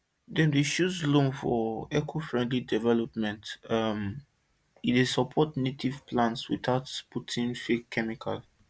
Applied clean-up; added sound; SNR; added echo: none; none; none; none.